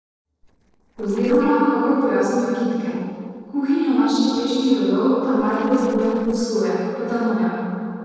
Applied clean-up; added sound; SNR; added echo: neural separator model SepFormer DNS4.